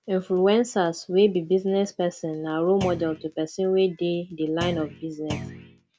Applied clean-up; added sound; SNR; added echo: none; Thump, thud; 10 dB; none.